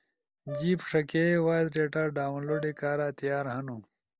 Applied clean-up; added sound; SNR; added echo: none; Brass instrument; 15 dB; none.